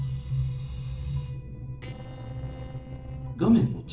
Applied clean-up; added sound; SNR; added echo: neural separator model SepFormer DNS4.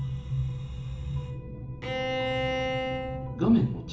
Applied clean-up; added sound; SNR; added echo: none; Bowed string instrument; 2 dB; reverberation time 0.7 s.